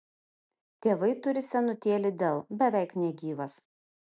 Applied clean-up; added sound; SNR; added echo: none; none; none; none.